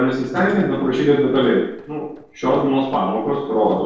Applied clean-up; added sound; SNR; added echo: neural separator model SepFormer DNS4.